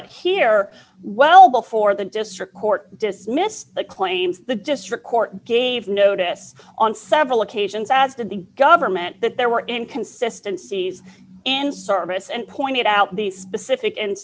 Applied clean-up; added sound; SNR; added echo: none; none; none; none.